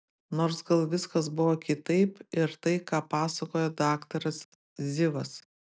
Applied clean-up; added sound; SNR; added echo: none; none; none; none.